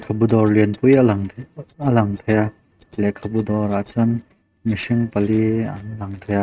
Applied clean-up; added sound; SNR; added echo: neural mask model RNNoise.